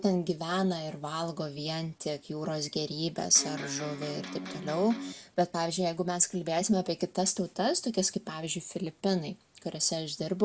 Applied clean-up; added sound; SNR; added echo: none; Electric guitar; 9 dB; none.